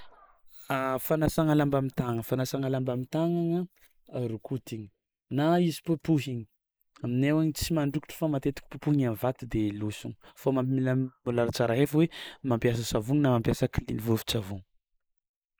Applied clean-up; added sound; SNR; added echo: neural mask model Resemble Enhance denoiser.